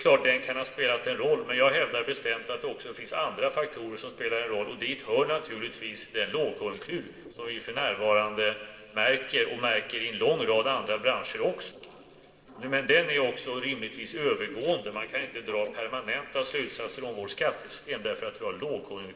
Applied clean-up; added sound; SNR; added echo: neural separator model SepFormer DNS4.